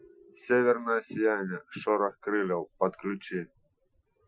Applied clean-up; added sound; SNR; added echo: classical method Wiener filter.